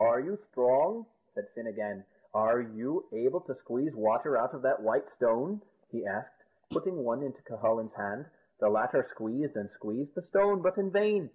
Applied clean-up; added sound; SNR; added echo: neural mask model Resemble Enhance denoiser.